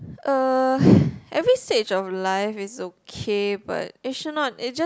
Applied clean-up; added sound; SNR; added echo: none; none; none; none.